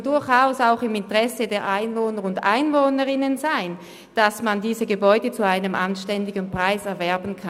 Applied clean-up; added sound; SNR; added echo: none; none; none; none.